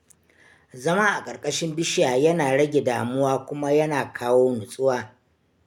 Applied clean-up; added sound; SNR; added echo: none; none; none; none.